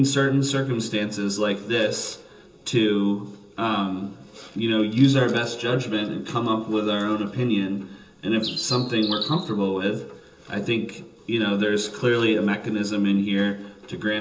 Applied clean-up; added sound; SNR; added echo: none; Bird; 8 dB; reverberation time 0.2 s.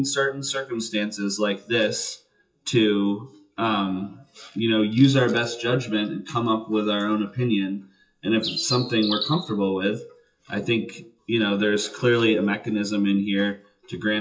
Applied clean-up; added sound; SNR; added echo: classical method WPE with log-MMSE.